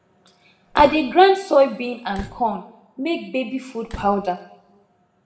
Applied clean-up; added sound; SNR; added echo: none; Slam; 15 dB; reverberation time 0.8 s.